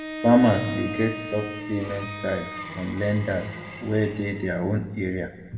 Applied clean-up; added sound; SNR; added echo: none; Bowed string instrument; 11 dB; reverberation time 1.3 s.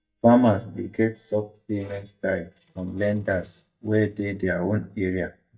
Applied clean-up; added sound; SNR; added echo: neural mask model DeepFilterNet 3.